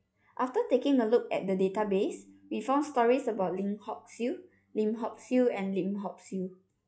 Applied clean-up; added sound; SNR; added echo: classical method log-MMSE.